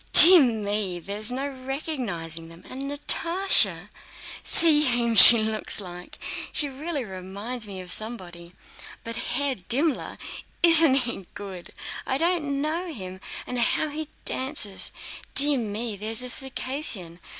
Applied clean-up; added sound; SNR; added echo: none; none; none; none.